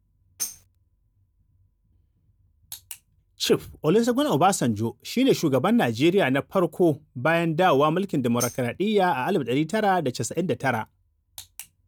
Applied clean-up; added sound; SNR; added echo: none; Tambourine; 15 dB; none.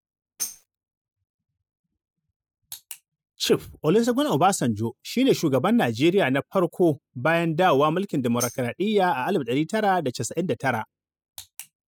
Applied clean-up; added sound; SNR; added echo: classical method spectral subtraction.